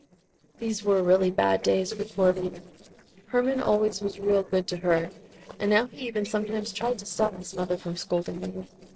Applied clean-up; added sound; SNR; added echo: neural separator model SepFormer DNS4.